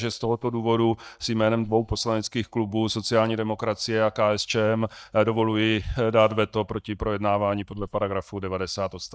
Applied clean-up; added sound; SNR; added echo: neural mask model DeepFilterNet 3.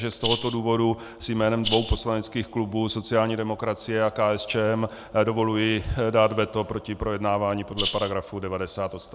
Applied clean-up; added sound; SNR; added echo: none; Rattle (instrument); -1 dB; none.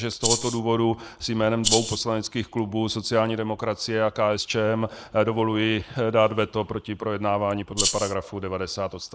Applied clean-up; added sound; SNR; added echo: neural mask model Resemble Enhance denoiser.